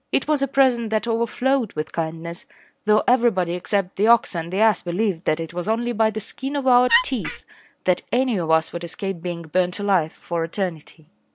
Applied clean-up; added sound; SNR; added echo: none; Wood; 1 dB; none.